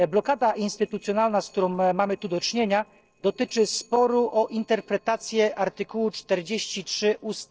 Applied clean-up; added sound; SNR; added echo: neural separator model SepFormer DNS4.